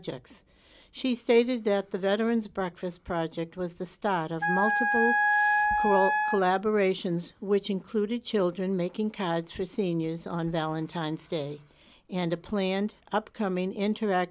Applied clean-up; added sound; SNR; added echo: none; Wind instrument, woodwind instrument; -3 dB; none.